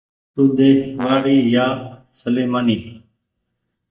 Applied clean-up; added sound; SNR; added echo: neural mask model DeepFilterNet 3.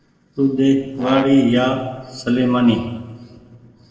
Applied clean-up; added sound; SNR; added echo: neural separator model SepFormer DNS4.